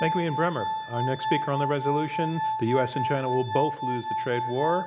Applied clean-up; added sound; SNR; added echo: none; Glass; 2 dB; none.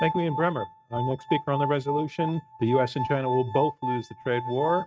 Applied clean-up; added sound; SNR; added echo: neural mask model RNNoise.